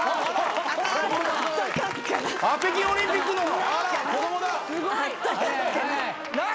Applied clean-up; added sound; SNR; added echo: none; Trumpet; 14 dB; none.